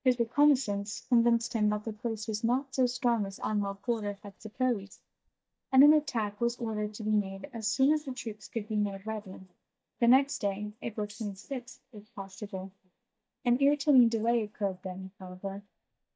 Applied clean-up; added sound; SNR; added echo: neural mask model DeepFilterNet 3.